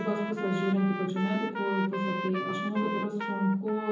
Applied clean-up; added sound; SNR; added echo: none; Trumpet; 6 dB; reverberation time 0.7 s.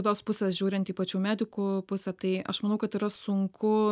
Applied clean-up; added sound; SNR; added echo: none; none; none; none.